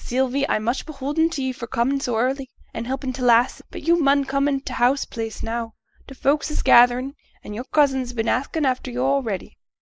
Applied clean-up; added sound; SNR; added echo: neural mask model Resemble Enhance denoiser.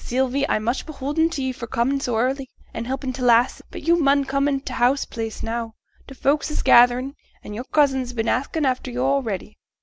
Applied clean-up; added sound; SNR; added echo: none; none; none; none.